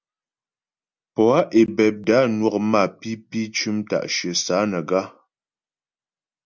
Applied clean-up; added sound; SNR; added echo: none; none; none; none.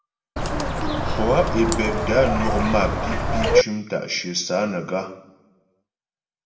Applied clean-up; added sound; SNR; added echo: none; Bird; -3 dB; reverberation time 0.7 s.